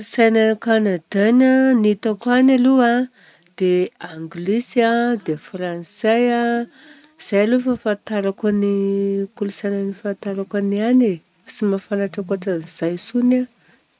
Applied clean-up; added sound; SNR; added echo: none; none; none; none.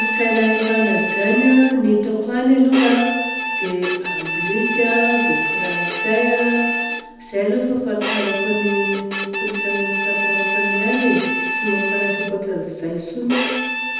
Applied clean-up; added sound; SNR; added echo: none; Bowed string instrument; 3 dB; reverberation time 1.0 s.